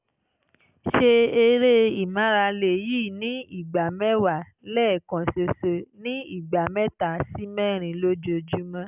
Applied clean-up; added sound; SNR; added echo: none; none; none; none.